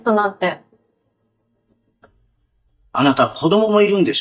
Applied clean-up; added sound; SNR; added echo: neural mask model DeepFilterNet 3.